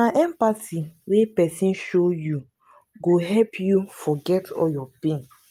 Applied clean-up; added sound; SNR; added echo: none; none; none; none.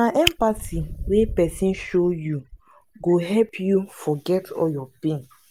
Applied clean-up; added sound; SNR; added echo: none; Fire; 12 dB; none.